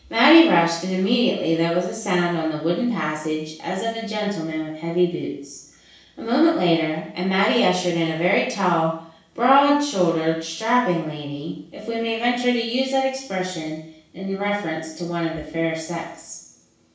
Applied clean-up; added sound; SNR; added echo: none; none; none; reverberation time 0.7 s.